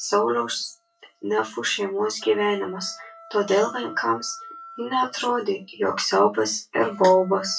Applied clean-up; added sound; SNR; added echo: classical method WPE with log-MMSE.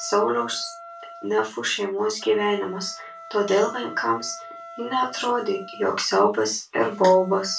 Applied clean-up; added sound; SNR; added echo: none; Wind instrument, woodwind instrument; 18 dB; reverberation time 0.2 s.